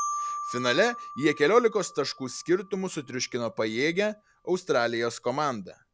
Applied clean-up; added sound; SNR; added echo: none; Marimba, xylophone; 12 dB; none.